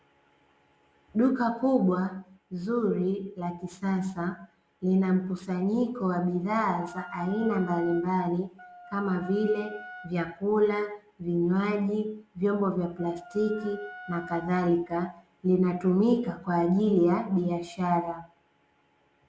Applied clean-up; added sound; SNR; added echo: none; Wind instrument, woodwind instrument; 17 dB; none.